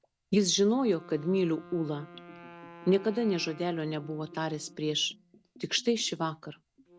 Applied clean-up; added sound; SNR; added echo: none; Bathtub (filling or washing) / Gurgling + Wind instrument, woodwind instrument; 20 dB; none.